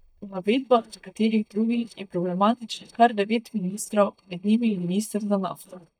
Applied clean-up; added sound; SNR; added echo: neural mask model DeepFilterNet 3.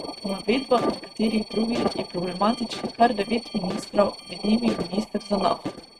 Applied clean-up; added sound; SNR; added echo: neural mask model RNNoise.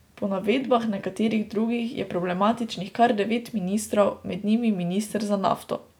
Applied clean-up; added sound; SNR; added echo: none; none; none; none.